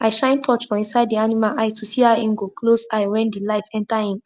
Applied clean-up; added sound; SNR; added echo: none; none; none; none.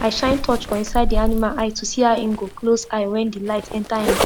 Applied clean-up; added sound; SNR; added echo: none; Zipper (clothing); 4 dB; none.